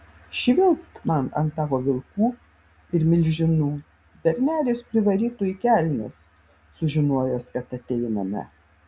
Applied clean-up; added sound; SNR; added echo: none; none; none; none.